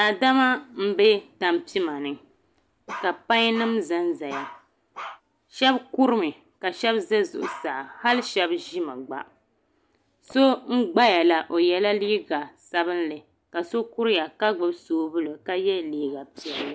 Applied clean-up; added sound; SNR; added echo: none; Bark; 14 dB; none.